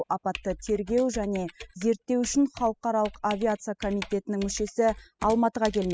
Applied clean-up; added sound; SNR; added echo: classical method spectral subtraction.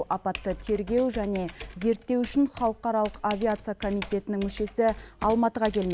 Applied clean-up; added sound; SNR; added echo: none; Computer keyboard; 15 dB; none.